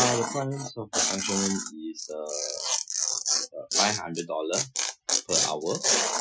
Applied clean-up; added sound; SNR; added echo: classical method Wiener filter.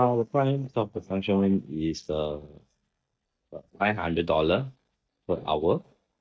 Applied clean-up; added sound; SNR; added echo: neural mask model DeepFilterNet 3.